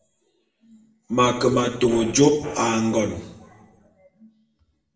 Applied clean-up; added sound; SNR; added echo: none; Fart; 14 dB; reverberation time 0.9 s.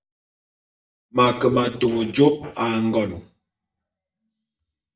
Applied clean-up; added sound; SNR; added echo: neural mask model DeepFilterNet 3.